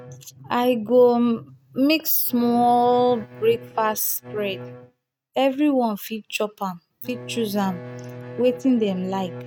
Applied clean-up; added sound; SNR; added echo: neural mask model RNNoise.